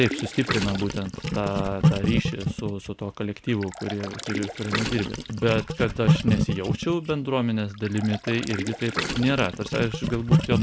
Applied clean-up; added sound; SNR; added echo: none; Gurgling; 1 dB; none.